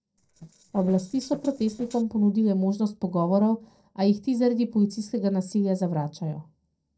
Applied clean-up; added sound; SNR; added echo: neural separator model SepFormer DNS4.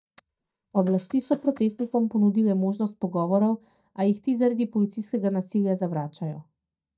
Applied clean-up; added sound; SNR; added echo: neural mask model DeepFilterNet 3.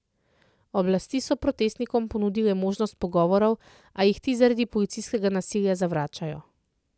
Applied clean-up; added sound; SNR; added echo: none; none; none; none.